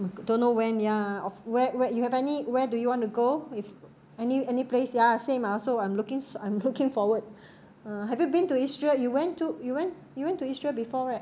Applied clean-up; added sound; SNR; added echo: none; none; none; none.